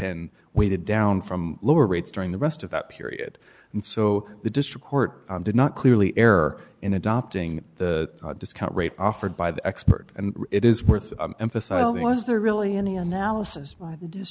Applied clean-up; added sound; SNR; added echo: none; none; none; none.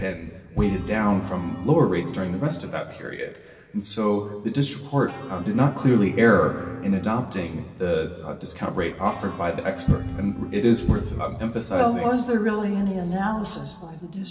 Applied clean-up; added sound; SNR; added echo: none; Electric guitar / Bass guitar; 14 dB; reverberation time 2.1 s.